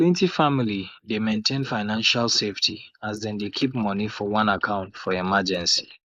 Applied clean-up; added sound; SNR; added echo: neural mask model Resemble Enhance denoiser.